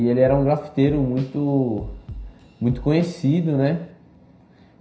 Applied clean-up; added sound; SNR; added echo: none; Drum kit; 16 dB; reverberation time 0.5 s.